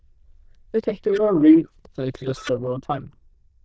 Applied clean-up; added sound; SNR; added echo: neural diffusion model UNIVERSE++.